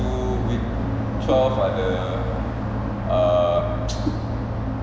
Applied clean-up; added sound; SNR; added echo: none; Whoosh, swoosh, swish; 13 dB; none.